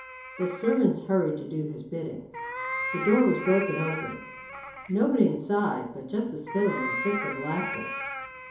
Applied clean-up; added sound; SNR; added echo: none; Meow; 8 dB; reverberation time 2.8 s.